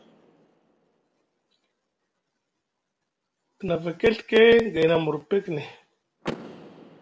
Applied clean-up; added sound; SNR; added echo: none; Door / Car; 20 dB; none.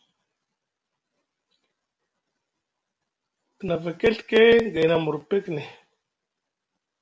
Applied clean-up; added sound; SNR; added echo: none; none; none; none.